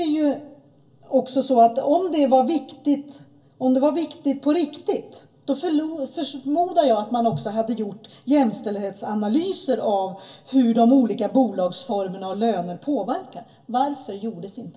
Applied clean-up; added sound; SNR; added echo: none; none; none; reverberation time 0.2 s.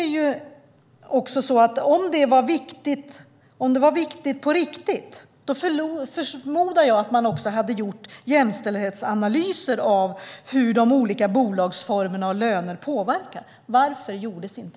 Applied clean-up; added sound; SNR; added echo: none; none; none; none.